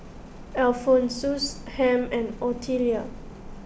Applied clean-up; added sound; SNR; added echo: none; none; none; none.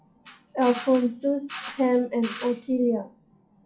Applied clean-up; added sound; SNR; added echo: classical method WPE with log-MMSE.